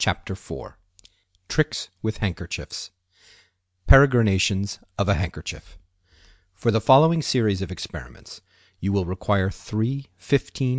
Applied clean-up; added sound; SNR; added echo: none; none; none; none.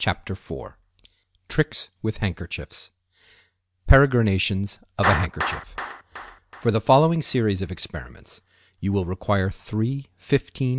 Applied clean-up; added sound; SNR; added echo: none; Clapping; 13 dB; none.